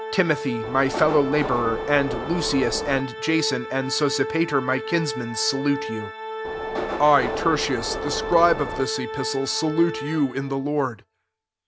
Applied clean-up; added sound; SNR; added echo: none; Subway, metro, underground + Organ; 6 dB; none.